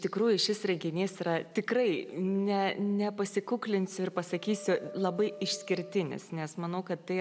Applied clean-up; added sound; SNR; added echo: none; Wind instrument, woodwind instrument; 18 dB; none.